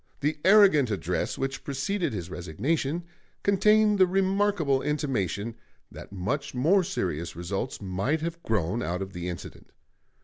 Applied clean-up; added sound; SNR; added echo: none; none; none; none.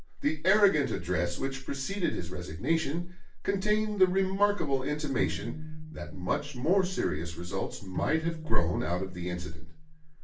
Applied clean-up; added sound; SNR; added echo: none; Bowed string instrument; 14 dB; reverberation time 0.3 s.